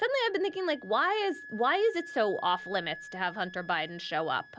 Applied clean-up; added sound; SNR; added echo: none; Wind instrument, woodwind instrument; 17 dB; none.